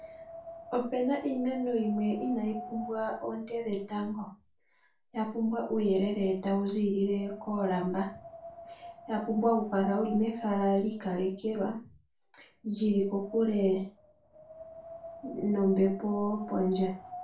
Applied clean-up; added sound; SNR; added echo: none; Wind; 16 dB; reverberation time 0.3 s.